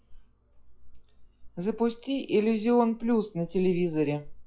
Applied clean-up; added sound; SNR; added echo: classical method log-MMSE.